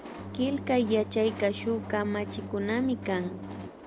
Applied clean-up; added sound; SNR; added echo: none; Organ + Train; 10 dB; none.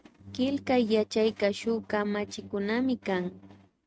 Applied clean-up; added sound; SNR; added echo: neural mask model RNNoise.